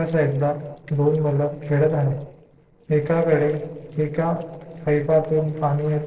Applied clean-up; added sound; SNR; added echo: neural separator model SepFormer DNS4.